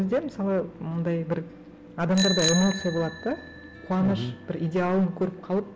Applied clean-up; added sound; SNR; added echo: none; Bicycle bell; 10 dB; none.